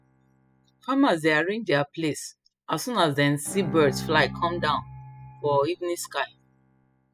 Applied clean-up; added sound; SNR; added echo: classical method spectral subtraction.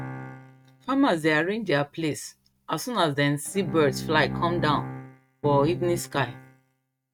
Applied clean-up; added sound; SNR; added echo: neural mask model RNNoise.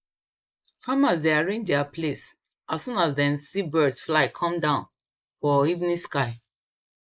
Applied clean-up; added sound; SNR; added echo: neural mask model Resemble Enhance denoiser.